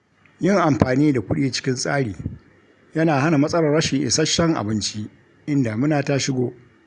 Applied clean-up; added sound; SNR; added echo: none; none; none; none.